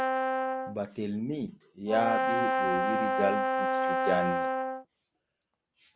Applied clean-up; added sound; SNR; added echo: none; Brass instrument; -4 dB; none.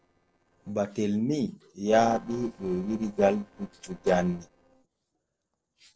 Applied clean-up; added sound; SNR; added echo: neural separator model SepFormer DNS4.